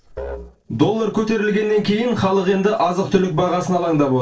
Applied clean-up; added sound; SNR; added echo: neural separator model SepFormer DNS4.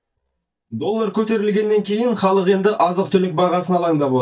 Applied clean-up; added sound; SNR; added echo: neural mask model DeepFilterNet 3.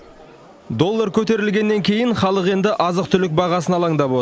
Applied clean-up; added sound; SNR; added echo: none; none; none; none.